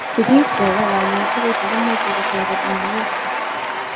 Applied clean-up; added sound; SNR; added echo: none; Applause / Crowd / Cheering; -1 dB; reverberation time 1.3 s.